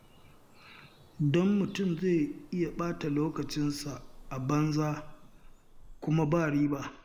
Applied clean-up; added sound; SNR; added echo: none; Bird vocalization, bird call, bird song; 19 dB; none.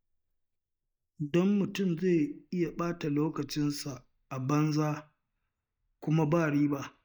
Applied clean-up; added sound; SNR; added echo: neural mask model DeepFilterNet 3.